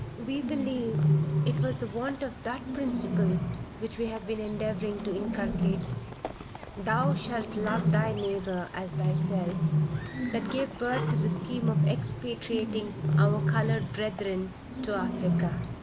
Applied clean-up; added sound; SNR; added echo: none; Bird; -4 dB; none.